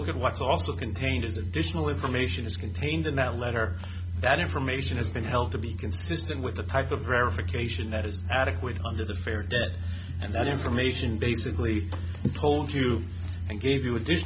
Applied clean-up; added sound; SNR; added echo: none; none; none; none.